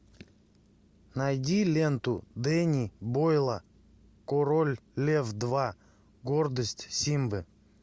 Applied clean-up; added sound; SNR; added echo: none; none; none; none.